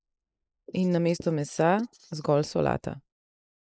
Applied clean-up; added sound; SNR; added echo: neural mask model Resemble Enhance denoiser.